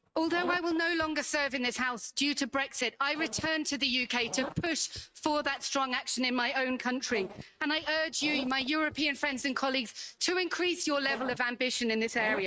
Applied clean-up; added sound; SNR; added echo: neural mask model RNNoise.